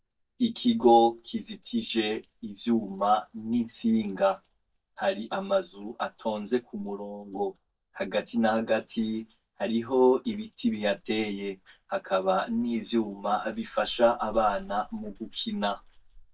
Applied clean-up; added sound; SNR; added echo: neural mask model DeepFilterNet 3.